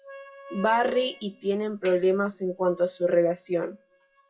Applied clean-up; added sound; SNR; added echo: classical method WPE with log-MMSE.